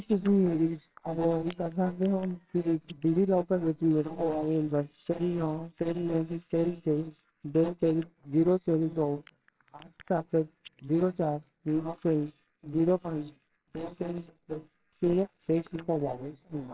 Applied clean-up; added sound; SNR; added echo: neural separator model SepFormer WHAMR!.